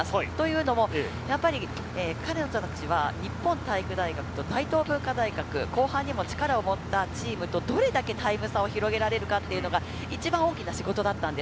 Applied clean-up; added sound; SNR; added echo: none; Electric guitar; 18 dB; none.